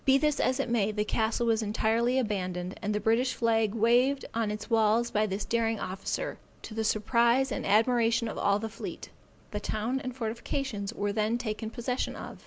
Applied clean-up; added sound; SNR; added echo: none; none; none; none.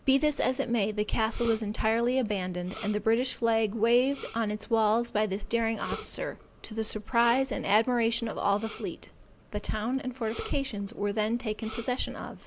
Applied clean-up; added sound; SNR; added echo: none; Respiratory sounds; 18 dB; none.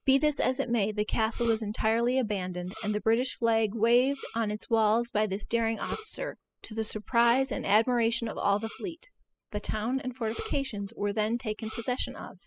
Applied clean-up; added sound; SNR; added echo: classical method spectral subtraction.